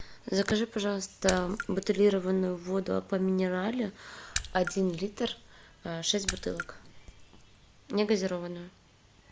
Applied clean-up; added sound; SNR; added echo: none; Raindrop / Splash, splatter; 11 dB; none.